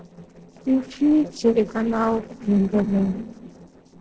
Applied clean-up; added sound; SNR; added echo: neural separator model SepFormer DNS4.